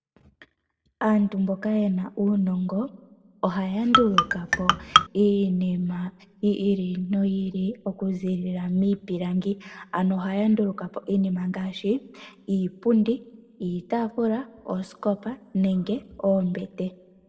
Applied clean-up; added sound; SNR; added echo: none; Marimba, xylophone; -4 dB; reverberation time 0.8 s.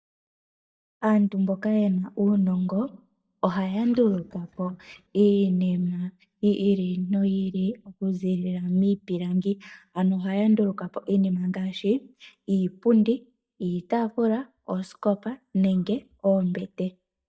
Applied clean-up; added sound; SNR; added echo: neural mask model DeepFilterNet 3.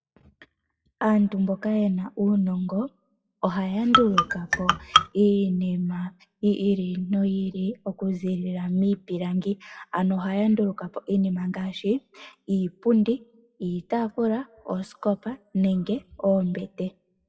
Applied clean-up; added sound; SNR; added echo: classical method WPE with log-MMSE.